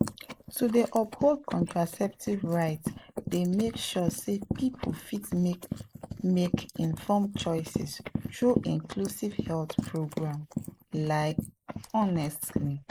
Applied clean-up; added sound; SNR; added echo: neural mask model Resemble Enhance denoiser.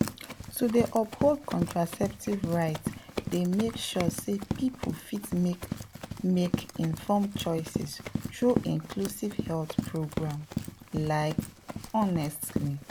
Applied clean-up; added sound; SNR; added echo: none; Run; 6 dB; none.